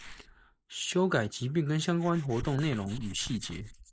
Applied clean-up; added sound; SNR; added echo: neural mask model Resemble Enhance denoiser.